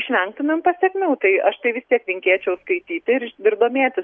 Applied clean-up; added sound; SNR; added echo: none; none; none; none.